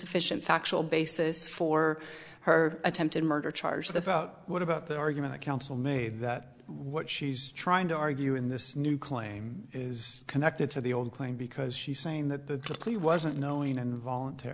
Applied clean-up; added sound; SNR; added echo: neural separator model SepFormer DNS4.